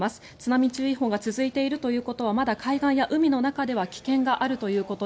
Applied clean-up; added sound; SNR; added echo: none; none; none; none.